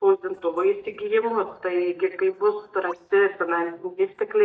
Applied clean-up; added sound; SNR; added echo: neural mask model DeepFilterNet 3.